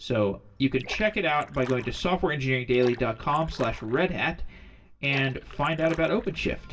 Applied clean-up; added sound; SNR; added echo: none; Splash, splatter; 18 dB; reverberation time 0.2 s.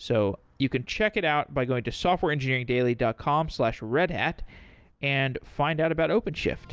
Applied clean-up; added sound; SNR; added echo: none; none; none; none.